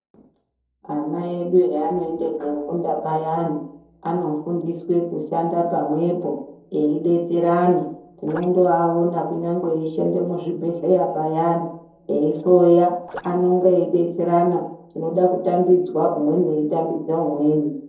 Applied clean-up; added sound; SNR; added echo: neural separator model SepFormer DNS4.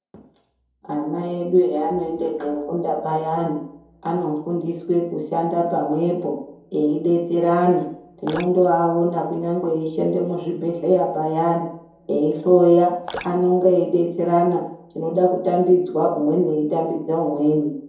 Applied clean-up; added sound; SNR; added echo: none; Drip; 18 dB; reverberation time 2.6 s.